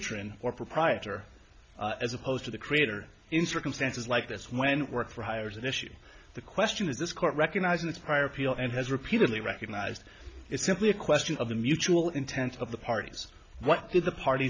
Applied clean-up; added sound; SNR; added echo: none; none; none; none.